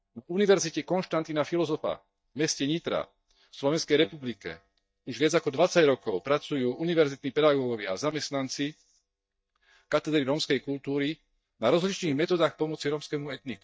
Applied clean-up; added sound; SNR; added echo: neural mask model DeepFilterNet 3.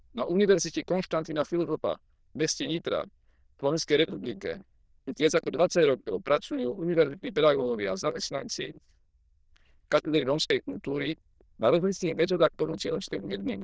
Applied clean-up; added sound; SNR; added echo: neural diffusion model UNIVERSE++.